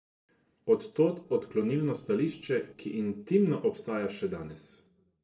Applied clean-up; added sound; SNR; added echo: neural separator model SepFormer DNS4.